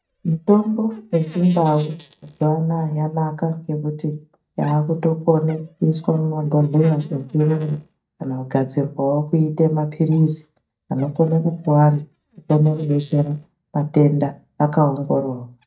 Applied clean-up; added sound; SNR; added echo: neural mask model DeepFilterNet 3.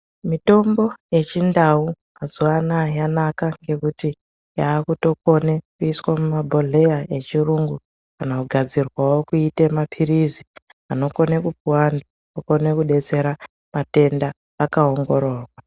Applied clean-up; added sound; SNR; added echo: none; none; none; none.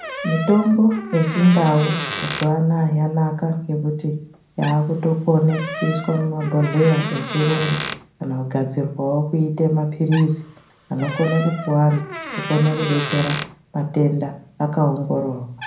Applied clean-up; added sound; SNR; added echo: none; Door; 12 dB; reverberation time 0.6 s.